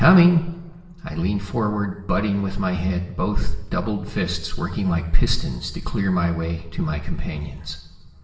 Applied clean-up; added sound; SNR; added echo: none; none; none; reverberation time 1.1 s.